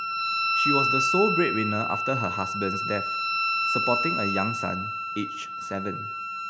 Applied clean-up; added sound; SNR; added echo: none; Wind instrument, woodwind instrument; -3 dB; none.